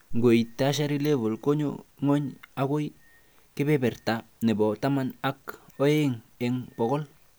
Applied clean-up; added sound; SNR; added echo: none; none; none; none.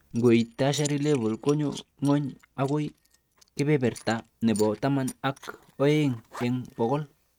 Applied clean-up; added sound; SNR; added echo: neural mask model RNNoise.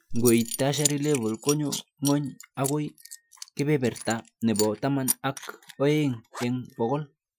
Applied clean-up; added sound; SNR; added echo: classical method Wiener filter.